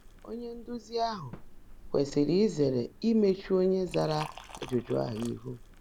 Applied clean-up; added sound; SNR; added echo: none; Liquid; 17 dB; none.